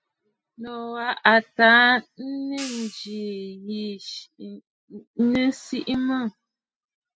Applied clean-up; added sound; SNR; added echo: classical method spectral subtraction.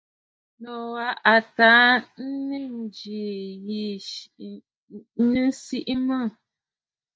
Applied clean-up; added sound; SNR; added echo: neural mask model DeepFilterNet 3.